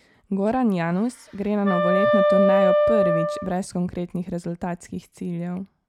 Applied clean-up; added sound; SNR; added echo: none; Wind instrument, woodwind instrument; -4 dB; none.